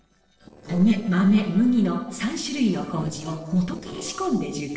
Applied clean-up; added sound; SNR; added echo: neural separator model SepFormer DNS4.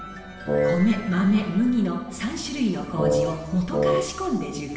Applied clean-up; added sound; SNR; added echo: none; Wind instrument, woodwind instrument; 0 dB; reverberation time 1.1 s.